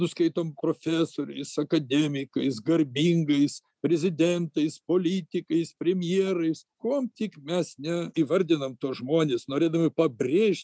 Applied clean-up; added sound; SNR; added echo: none; none; none; none.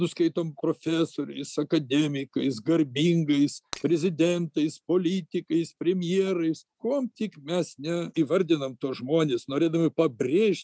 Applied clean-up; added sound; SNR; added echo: none; Shatter; 17 dB; none.